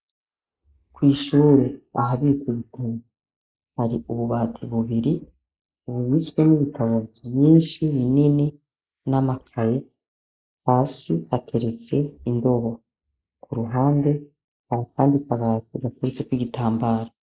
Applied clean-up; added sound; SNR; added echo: neural mask model Resemble Enhance denoiser.